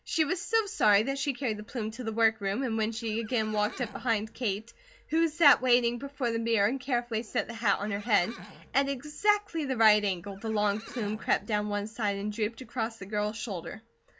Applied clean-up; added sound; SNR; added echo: none; Livestock, farm animals, working animals; 19 dB; none.